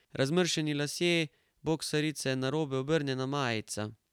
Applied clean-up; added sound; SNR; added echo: none; none; none; none.